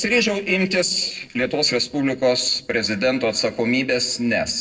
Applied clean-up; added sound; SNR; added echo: neural separator model SepFormer DNS4.